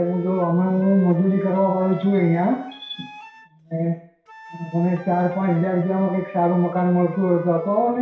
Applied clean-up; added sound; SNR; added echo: none; Wind instrument, woodwind instrument; 17 dB; reverberation time 0.6 s.